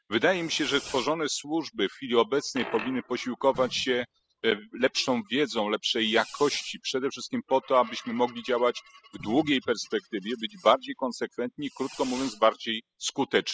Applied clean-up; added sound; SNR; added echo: classical method spectral subtraction.